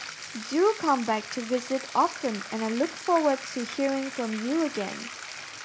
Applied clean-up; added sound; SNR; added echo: none; Bathtub (filling or washing); 11 dB; none.